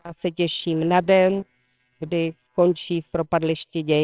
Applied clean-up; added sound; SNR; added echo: neural separator model SepFormer WHAMR!.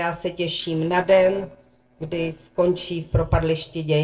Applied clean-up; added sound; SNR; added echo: neural separator model SepFormer DNS4.